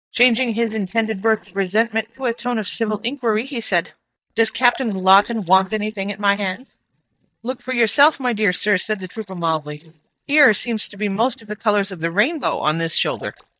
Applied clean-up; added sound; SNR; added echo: neural mask model DeepFilterNet 3.